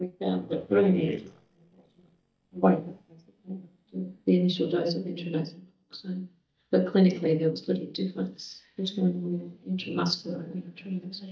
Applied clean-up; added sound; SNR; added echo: neural mask model DeepFilterNet 3.